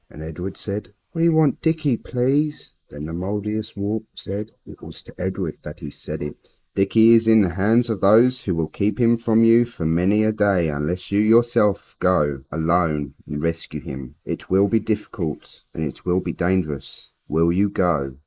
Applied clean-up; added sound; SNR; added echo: neural mask model Resemble Enhance denoiser.